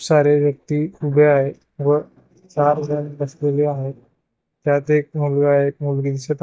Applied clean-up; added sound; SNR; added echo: neural mask model DeepFilterNet 3.